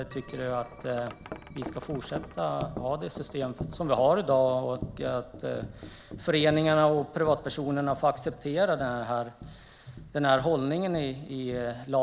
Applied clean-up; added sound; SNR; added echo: none; Wind chime; 15 dB; none.